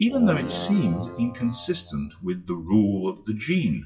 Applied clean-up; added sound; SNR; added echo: classical method WPE with log-MMSE.